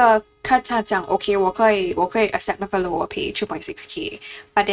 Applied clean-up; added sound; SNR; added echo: neural mask model RNNoise.